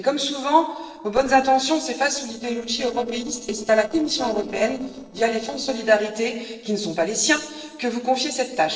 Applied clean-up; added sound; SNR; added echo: neural separator model SepFormer DNS4.